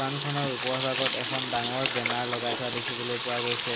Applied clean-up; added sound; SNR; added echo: none; Sink (filling or washing) / Water tap, faucet; -5 dB; none.